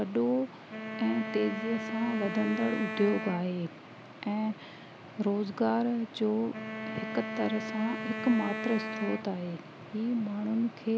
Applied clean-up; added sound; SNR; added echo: none; Wind instrument, woodwind instrument; 7 dB; none.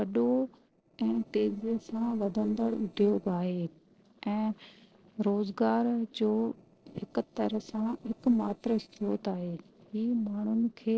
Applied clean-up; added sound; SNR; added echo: neural separator model SepFormer DNS4.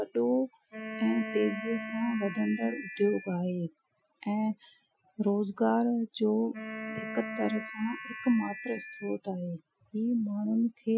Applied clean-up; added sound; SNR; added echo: classical method Wiener filter.